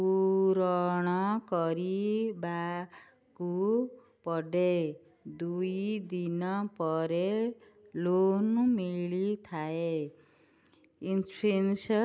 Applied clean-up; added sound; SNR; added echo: none; none; none; none.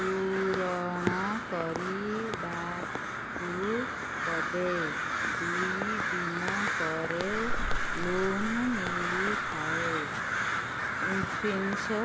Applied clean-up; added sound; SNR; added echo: none; Bathtub (filling or washing) / Water / Splash, splatter + Crow; -2 dB; none.